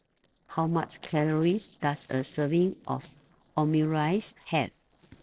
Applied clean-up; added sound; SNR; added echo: neural separator model SepFormer DNS4.